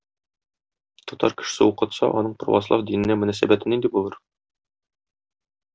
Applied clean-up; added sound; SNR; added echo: none; none; none; none.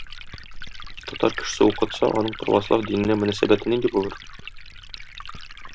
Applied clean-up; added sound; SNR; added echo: none; Liquid; 12 dB; none.